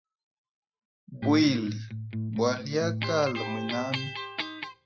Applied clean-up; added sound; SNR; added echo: classical method log-MMSE.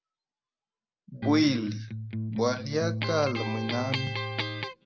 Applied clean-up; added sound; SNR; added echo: none; Electric guitar; 2 dB; none.